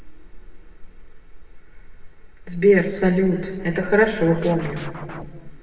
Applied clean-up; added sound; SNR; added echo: none; Scratching (performance technique); 15 dB; reverberation time 2.4 s.